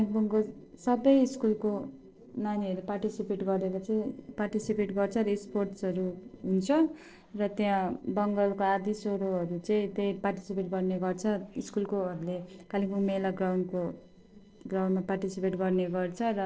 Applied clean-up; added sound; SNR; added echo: neural separator model SepFormer DNS4.